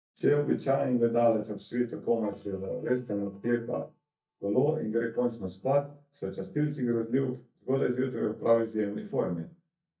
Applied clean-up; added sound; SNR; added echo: neural mask model DeepFilterNet 3.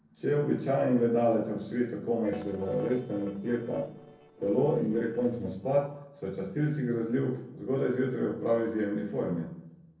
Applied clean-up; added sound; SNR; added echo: neural separator model SepFormer DNS4.